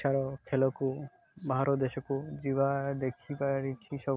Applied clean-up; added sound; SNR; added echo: none; none; none; none.